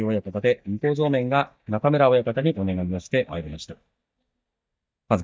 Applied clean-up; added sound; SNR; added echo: neural mask model DeepFilterNet 3.